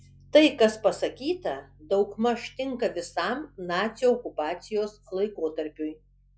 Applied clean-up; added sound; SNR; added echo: classical method log-MMSE.